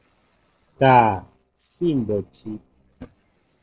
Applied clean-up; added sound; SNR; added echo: neural separator model SepFormer DNS4.